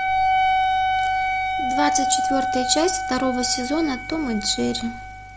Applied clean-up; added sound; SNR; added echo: none; Wind instrument, woodwind instrument; -2 dB; none.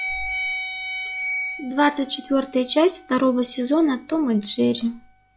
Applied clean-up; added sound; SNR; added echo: classical method log-MMSE.